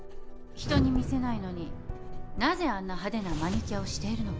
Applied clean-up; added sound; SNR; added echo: none; Writing; 6 dB; none.